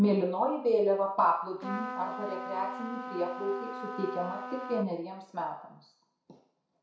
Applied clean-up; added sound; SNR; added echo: none; Trumpet; 8 dB; reverberation time 0.6 s.